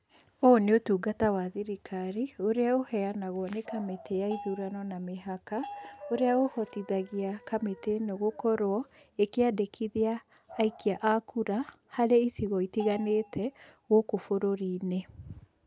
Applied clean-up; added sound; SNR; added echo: none; Bell; 16 dB; none.